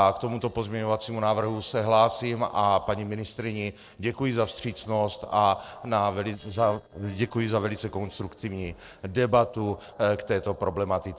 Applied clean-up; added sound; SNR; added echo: neural separator model SepFormer DNS4.